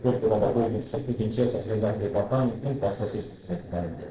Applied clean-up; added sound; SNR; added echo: neural separator model SepFormer DNS4.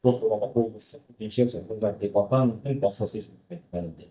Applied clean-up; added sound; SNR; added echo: neural mask model DeepFilterNet 3.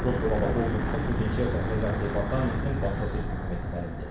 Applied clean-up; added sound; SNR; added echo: none; Wind / Breathing; -2 dB; reverberation time 0.7 s.